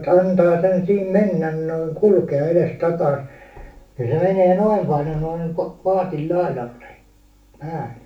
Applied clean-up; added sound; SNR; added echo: none; none; none; reverberation time 0.3 s.